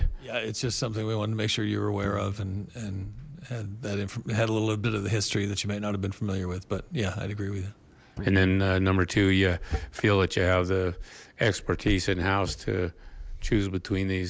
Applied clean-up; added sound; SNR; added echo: none; Guitar; 15 dB; none.